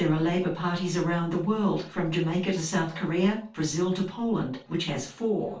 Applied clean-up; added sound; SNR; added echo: none; none; none; reverberation time 0.3 s.